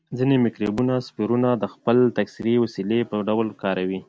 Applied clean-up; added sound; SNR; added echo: none; none; none; none.